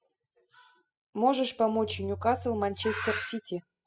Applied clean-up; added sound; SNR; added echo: classical method spectral subtraction.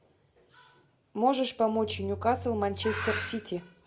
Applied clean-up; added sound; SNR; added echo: none; Bowed string instrument; 11 dB; none.